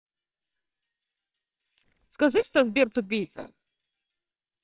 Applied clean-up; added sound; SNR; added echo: neural separator model SepFormer WHAMR!.